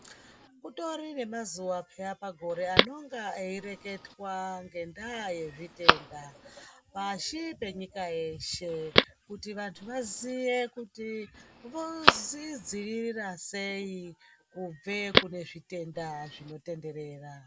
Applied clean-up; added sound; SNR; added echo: none; Telephone; -3 dB; none.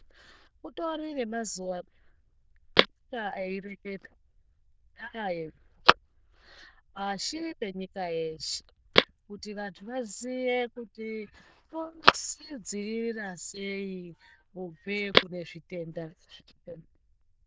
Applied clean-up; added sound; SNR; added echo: neural diffusion model UNIVERSE++.